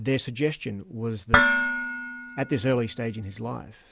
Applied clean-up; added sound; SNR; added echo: none; Dishes, pots, and pans; -4 dB; none.